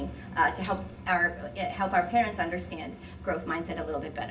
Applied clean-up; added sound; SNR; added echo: none; Tambourine; 5 dB; reverberation time 0.4 s.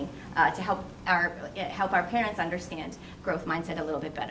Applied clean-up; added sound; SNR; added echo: none; none; none; none.